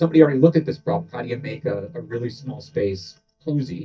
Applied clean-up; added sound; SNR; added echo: neural mask model DeepFilterNet 3.